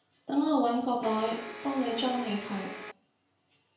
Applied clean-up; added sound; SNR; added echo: none; Domestic sounds, home sounds; 11 dB; reverberation time 0.5 s.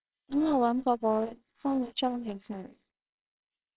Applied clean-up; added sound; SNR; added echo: neural separator model SepFormer WHAMR!.